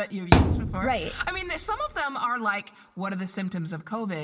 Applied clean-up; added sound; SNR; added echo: none; Thump, thud; -5 dB; reverberation time 1.6 s.